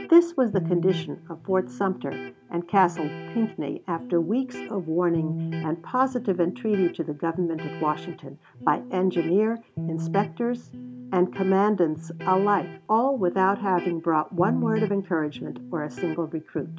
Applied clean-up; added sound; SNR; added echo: none; Electric guitar; 10 dB; none.